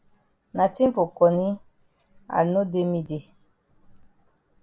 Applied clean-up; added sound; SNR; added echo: none; none; none; none.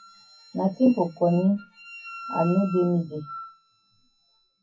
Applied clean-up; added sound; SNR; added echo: classical method WPE with log-MMSE.